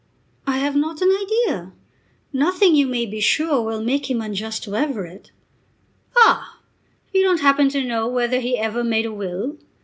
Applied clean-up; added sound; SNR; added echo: none; none; none; none.